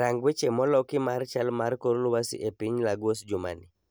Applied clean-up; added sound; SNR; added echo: none; none; none; none.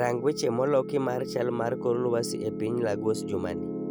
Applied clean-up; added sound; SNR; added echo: none; Piano + Telephone; 6 dB; none.